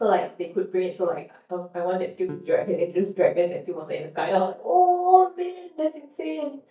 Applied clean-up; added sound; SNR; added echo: neural mask model DeepFilterNet 3.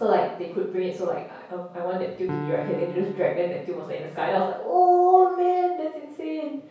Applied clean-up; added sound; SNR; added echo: none; Piano; 15 dB; reverberation time 0.6 s.